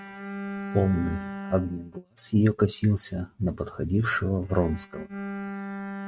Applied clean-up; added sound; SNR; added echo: neural mask model RNNoise.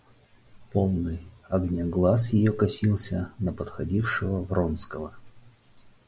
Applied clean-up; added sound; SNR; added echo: none; none; none; none.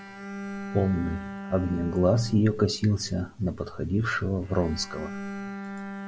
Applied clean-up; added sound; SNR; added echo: none; Bowed string instrument; 11 dB; none.